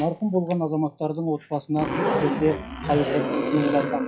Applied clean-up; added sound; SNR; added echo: classical method WPE with log-MMSE.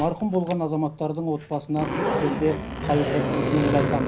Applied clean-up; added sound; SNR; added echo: none; Zipper (clothing); 2 dB; reverberation time 0.4 s.